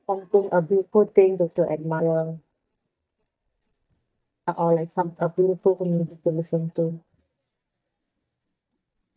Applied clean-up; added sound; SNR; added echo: neural mask model DeepFilterNet 3.